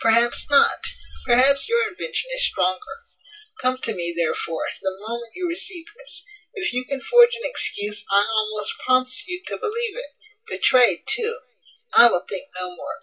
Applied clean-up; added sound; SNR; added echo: none; none; none; reverberation time 0.4 s.